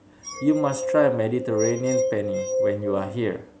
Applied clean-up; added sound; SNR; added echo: none; Glass; 2 dB; none.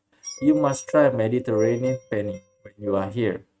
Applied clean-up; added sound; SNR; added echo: neural mask model RNNoise.